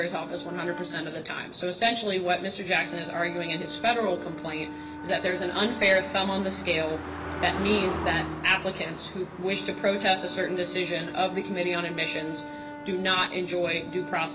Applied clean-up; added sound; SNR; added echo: none; Wind instrument, woodwind instrument + Car passing by; 10 dB; none.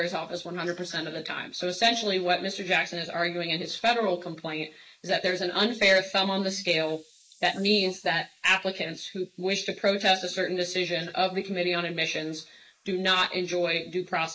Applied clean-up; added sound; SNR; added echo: neural mask model Resemble Enhance denoiser.